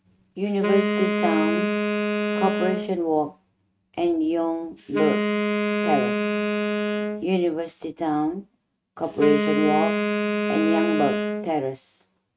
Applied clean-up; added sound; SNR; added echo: neural mask model RNNoise.